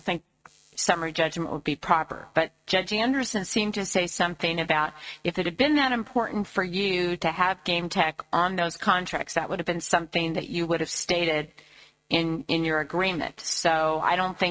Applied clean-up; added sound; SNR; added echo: neural mask model RNNoise.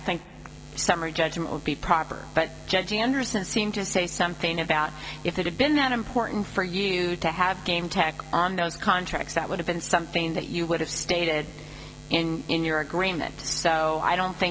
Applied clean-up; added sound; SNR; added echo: none; Buzz; 16 dB; none.